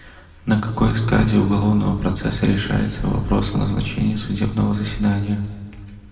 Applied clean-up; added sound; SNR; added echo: none; none; none; reverberation time 1.6 s.